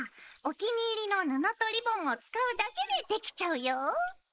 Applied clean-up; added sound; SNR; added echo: neural mask model Resemble Enhance denoiser.